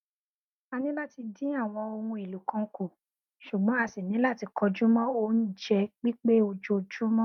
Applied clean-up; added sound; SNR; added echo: none; none; none; none.